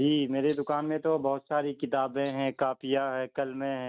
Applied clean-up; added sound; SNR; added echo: neural mask model RNNoise.